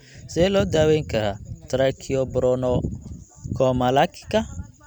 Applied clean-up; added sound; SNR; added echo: none; none; none; none.